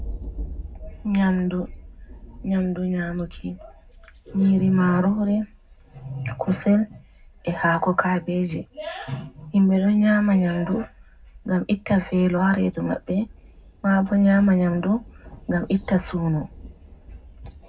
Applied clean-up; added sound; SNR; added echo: none; Thunder; 18 dB; reverberation time 0.3 s.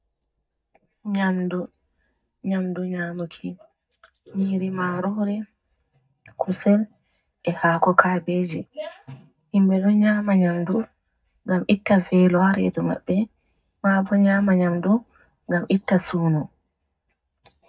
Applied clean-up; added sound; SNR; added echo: neural mask model DeepFilterNet 3.